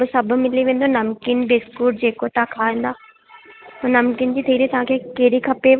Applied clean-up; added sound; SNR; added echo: none; none; none; none.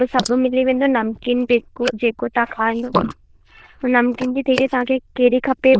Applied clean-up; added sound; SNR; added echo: neural diffusion model UNIVERSE++.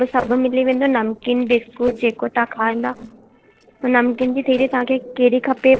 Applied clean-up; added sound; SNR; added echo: neural separator model SepFormer DNS4.